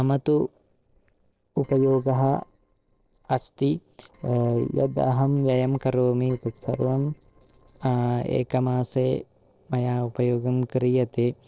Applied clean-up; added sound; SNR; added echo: neural separator model SepFormer DNS4.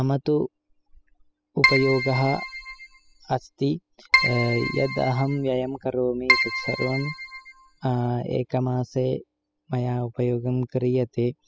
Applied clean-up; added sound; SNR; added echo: classical method spectral subtraction.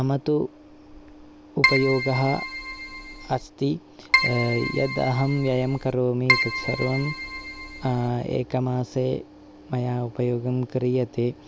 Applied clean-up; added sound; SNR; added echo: none; Keyboard (musical); 2 dB; none.